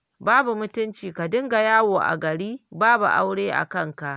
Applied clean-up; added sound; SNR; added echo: none; none; none; none.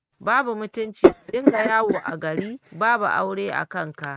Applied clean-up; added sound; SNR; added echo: neural mask model RNNoise.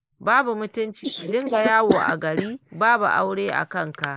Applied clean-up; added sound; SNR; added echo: neural mask model Resemble Enhance denoiser.